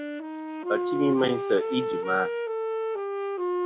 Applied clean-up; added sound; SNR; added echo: none; Wind instrument, woodwind instrument; 0 dB; none.